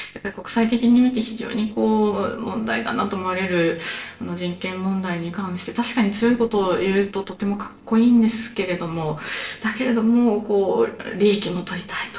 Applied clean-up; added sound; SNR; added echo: neural separator model SepFormer DNS4.